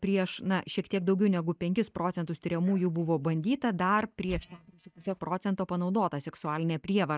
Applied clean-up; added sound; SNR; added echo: neural mask model DeepFilterNet 3.